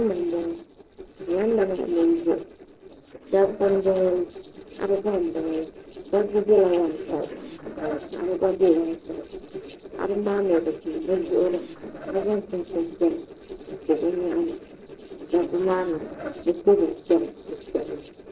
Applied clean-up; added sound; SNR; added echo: neural separator model SepFormer DNS4.